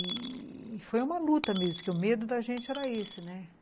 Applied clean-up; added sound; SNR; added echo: none; Coin (dropping) / Dishes, pots, and pans; -1 dB; none.